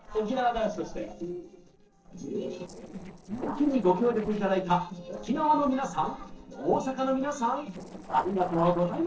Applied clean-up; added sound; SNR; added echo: neural separator model SepFormer DNS4.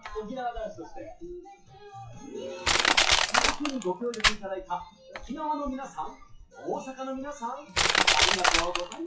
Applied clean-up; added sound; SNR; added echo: classical method WPE with log-MMSE.